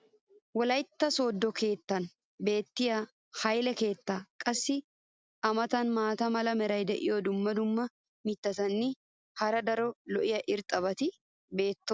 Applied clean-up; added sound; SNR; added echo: none; none; none; none.